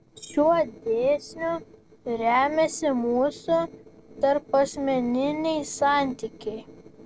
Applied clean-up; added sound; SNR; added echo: neural separator model SepFormer DNS4.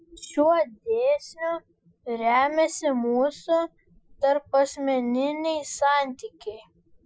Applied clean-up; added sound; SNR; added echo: classical method Wiener filter.